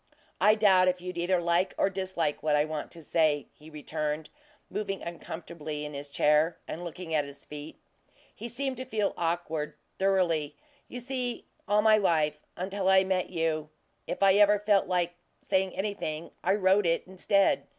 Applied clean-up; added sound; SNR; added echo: none; none; none; none.